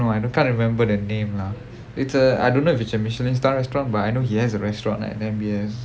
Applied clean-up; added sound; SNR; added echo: none; none; none; none.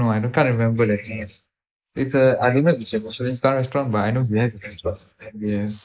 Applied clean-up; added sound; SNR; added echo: neural mask model Resemble Enhance denoiser.